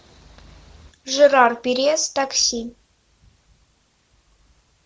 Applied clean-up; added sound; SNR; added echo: none; none; none; none.